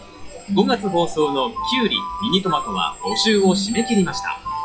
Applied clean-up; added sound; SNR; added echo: classical method WPE with log-MMSE.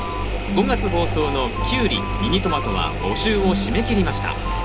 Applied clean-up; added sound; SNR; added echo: none; Engine; 3 dB; reverberation time 0.3 s.